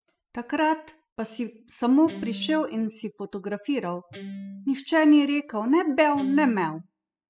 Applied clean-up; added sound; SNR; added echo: classical method spectral subtraction.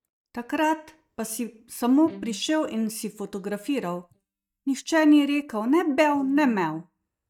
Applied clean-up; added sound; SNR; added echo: neural mask model DeepFilterNet 3.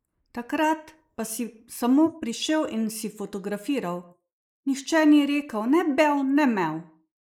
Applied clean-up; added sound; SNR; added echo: neural mask model Resemble Enhance denoiser.